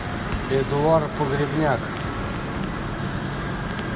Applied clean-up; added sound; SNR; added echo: none; none; none; none.